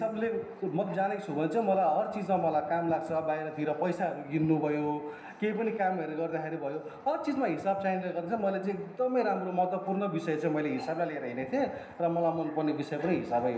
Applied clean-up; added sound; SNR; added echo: none; none; none; reverberation time 0.9 s.